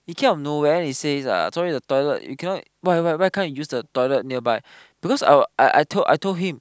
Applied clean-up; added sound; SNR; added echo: none; none; none; none.